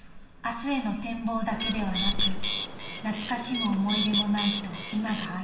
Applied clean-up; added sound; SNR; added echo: none; Bird; 3 dB; reverberation time 1.1 s.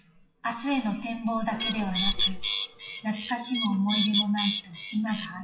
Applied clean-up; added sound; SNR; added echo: classical method WPE with log-MMSE.